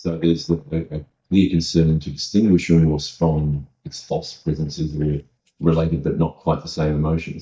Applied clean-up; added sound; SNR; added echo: neural mask model DeepFilterNet 3.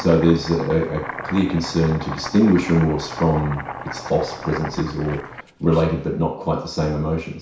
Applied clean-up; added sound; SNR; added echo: none; Domestic sounds, home sounds; 13 dB; reverberation time 0.6 s.